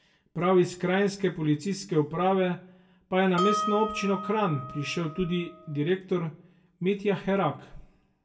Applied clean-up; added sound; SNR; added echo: none; Harp; 6 dB; reverberation time 0.2 s.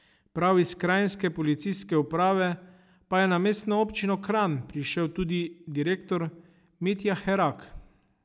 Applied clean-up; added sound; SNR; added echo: none; none; none; none.